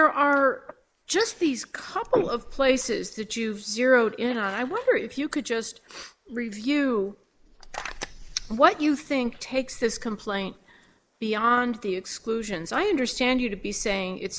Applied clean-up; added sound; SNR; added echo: neural mask model Resemble Enhance denoiser.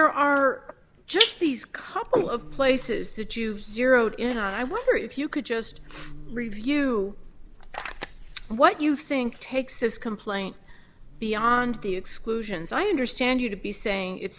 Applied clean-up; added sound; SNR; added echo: none; Buzz; 13 dB; none.